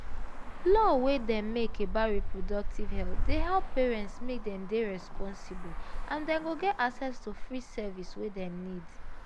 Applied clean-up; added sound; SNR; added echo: none; Traffic noise, roadway noise; -1 dB; none.